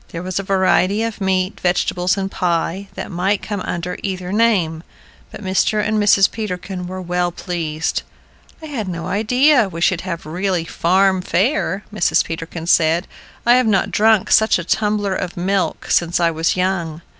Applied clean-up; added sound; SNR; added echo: none; none; none; none.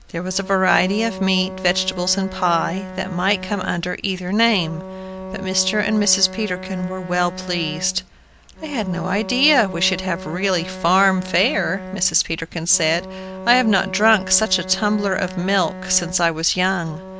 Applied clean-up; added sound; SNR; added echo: none; Bowed string instrument; 12 dB; none.